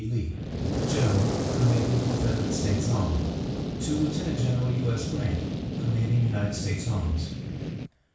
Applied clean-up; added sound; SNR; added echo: none; Fire; 2 dB; reverberation time 0.6 s.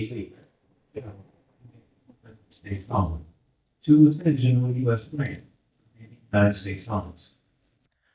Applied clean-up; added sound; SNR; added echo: neural mask model DeepFilterNet 3.